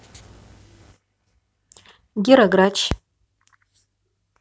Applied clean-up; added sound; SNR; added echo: none; none; none; none.